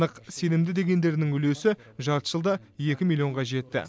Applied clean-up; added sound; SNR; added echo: none; none; none; none.